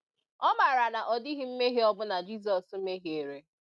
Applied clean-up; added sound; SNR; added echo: none; none; none; none.